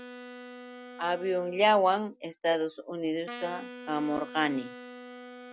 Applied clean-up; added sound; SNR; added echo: none; Wind instrument, woodwind instrument; 15 dB; none.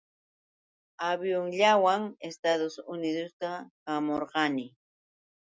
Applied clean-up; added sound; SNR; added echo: none; none; none; none.